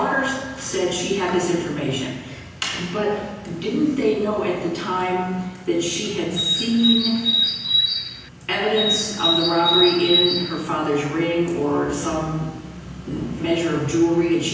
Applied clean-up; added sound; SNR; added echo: none; Bird; -1 dB; reverberation time 0.9 s.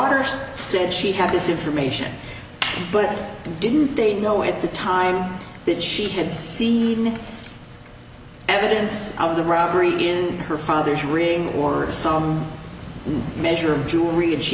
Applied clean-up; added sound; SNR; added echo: none; none; none; none.